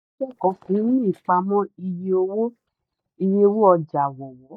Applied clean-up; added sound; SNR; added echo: neural mask model DeepFilterNet 3.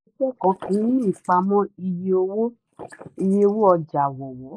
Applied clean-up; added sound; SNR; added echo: neural mask model Resemble Enhance denoiser.